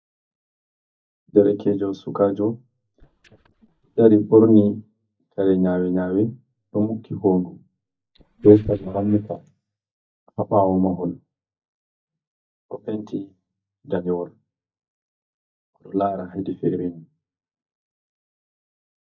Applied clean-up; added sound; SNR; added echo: neural mask model DeepFilterNet 3.